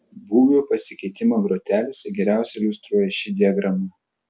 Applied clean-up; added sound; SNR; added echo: none; none; none; none.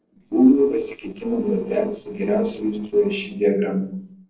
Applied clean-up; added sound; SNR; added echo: neural separator model SepFormer DNS4.